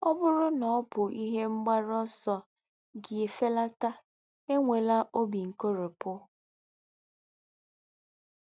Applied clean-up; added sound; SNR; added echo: none; none; none; none.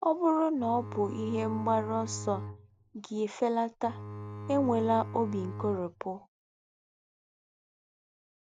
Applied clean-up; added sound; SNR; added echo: none; Bowed string instrument; 9 dB; none.